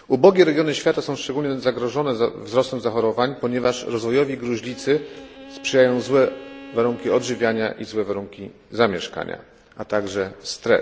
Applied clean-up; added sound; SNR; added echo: none; Bowed string instrument; 19 dB; none.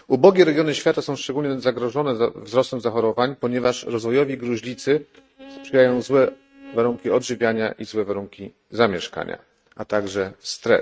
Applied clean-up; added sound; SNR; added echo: neural mask model RNNoise.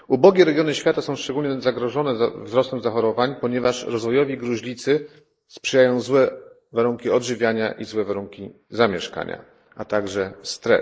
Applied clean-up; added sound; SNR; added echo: neural mask model Resemble Enhance denoiser.